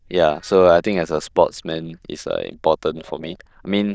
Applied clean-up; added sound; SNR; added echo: neural diffusion model UNIVERSE++.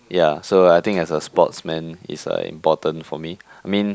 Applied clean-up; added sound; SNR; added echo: none; none; none; none.